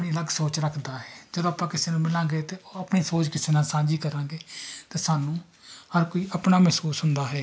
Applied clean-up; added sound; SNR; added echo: none; none; none; none.